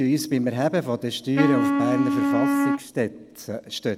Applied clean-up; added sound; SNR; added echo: none; Wind instrument, woodwind instrument; -2 dB; none.